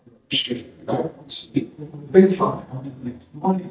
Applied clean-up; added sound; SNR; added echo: neural mask model DeepFilterNet 3.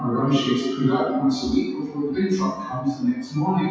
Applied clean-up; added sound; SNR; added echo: classical method WPE with log-MMSE.